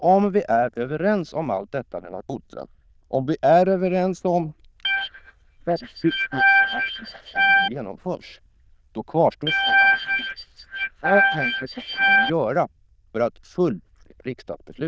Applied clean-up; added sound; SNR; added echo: neural diffusion model UNIVERSE++.